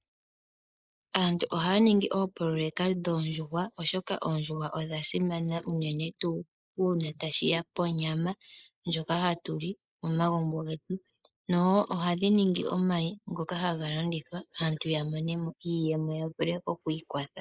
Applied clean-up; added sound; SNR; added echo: neural mask model Resemble Enhance denoiser.